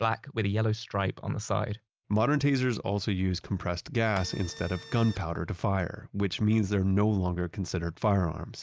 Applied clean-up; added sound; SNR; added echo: none; Printer; 16 dB; none.